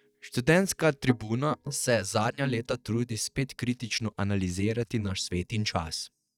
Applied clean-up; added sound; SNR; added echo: neural mask model DeepFilterNet 3.